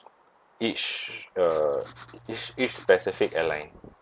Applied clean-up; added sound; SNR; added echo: none; Writing; 18 dB; none.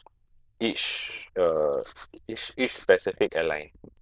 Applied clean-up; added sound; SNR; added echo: neural diffusion model UNIVERSE++.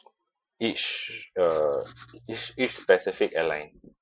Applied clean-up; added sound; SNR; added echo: classical method Wiener filter.